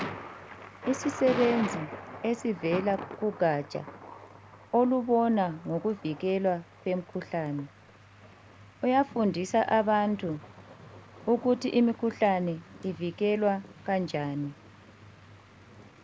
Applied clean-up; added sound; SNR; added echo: none; Thunder; 14 dB; none.